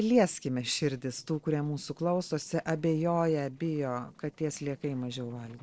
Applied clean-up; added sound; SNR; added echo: neural separator model SepFormer DNS4.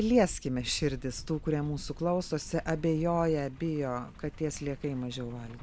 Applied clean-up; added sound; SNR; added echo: none; Truck; 14 dB; none.